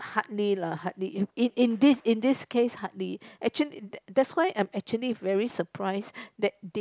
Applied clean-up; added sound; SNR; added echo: none; none; none; none.